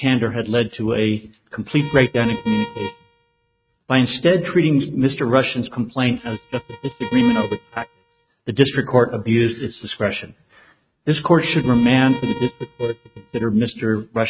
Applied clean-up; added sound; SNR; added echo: neural mask model RNNoise.